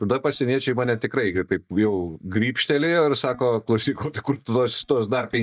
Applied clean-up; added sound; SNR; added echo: neural mask model DeepFilterNet 3.